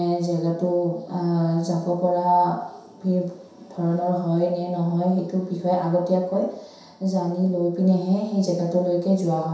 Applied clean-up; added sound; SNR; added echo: none; none; none; reverberation time 0.7 s.